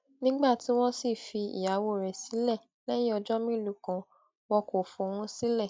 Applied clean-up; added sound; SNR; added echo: none; none; none; none.